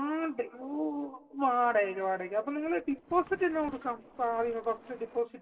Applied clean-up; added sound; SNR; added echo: neural separator model SepFormer DNS4.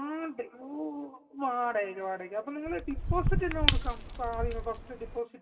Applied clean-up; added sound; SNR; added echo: none; Shatter / Crushing; -4 dB; reverberation time 1.4 s.